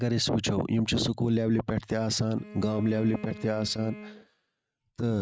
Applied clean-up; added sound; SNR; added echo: neural mask model RNNoise.